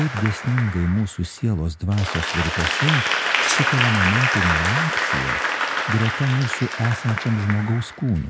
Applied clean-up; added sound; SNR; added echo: none; Applause / Crowd + Rattle (instrument); 1 dB; none.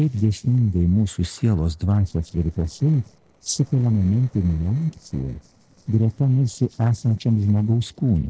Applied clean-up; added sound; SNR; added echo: neural separator model SepFormer DNS4.